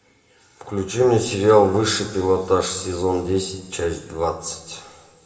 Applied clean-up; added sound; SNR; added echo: none; none; none; reverberation time 1.6 s.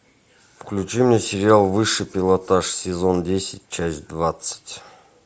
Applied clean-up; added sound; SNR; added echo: none; none; none; none.